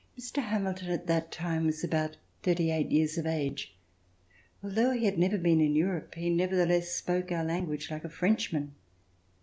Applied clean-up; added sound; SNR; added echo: none; none; none; none.